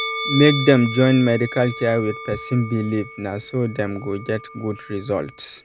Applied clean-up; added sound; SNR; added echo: none; Musical instrument; 11 dB; none.